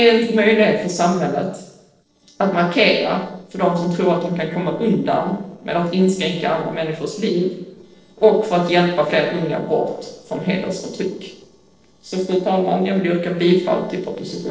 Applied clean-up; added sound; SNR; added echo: neural separator model SepFormer DNS4.